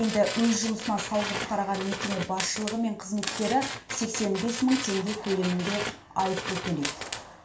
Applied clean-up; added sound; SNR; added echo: none; Tools; 7 dB; reverberation time 0.4 s.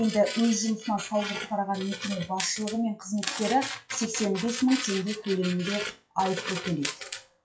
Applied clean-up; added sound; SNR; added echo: classical method WPE with log-MMSE.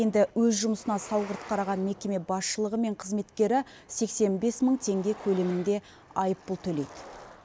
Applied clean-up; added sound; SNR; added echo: none; none; none; none.